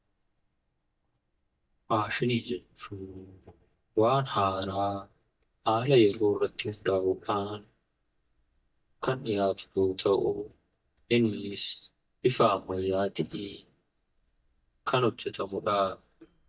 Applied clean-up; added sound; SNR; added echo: neural mask model DeepFilterNet 3.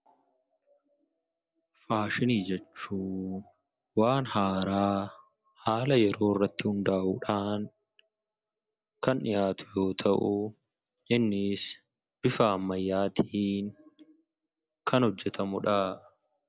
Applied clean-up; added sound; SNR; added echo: none; none; none; none.